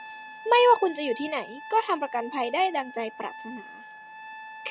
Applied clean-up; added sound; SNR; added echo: none; Trumpet; 15 dB; none.